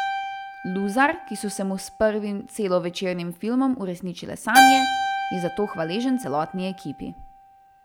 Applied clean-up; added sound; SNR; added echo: none; Keyboard (musical); 1 dB; none.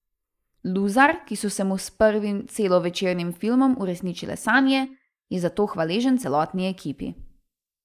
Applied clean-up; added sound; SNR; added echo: neural mask model Resemble Enhance denoiser.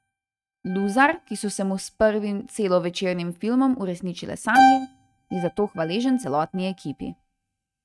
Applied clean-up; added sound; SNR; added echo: neural mask model RNNoise.